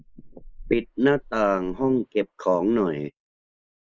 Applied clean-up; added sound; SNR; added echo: neural mask model Resemble Enhance denoiser.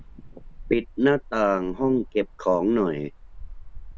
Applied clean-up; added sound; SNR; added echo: none; Cricket; 15 dB; none.